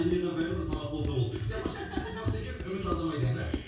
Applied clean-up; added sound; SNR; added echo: none; Run; 8 dB; reverberation time 0.6 s.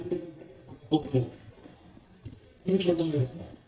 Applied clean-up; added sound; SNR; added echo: neural mask model DeepFilterNet 3.